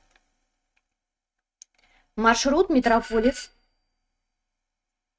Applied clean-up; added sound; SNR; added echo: neural mask model RNNoise.